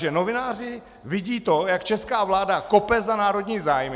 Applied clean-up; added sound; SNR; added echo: none; none; none; none.